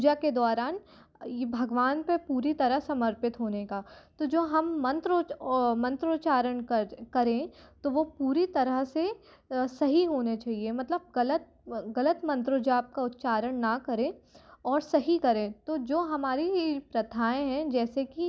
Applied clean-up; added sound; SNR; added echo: none; none; none; none.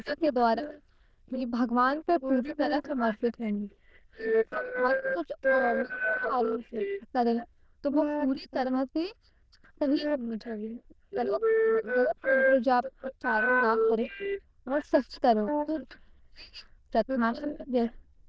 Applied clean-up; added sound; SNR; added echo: neural diffusion model UNIVERSE++.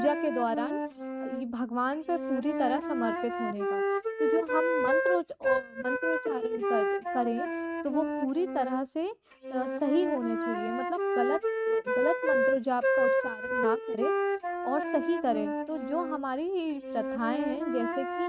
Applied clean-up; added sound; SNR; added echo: neural mask model RNNoise.